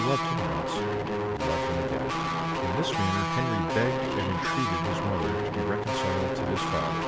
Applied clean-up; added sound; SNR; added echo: none; Guitar; -4 dB; none.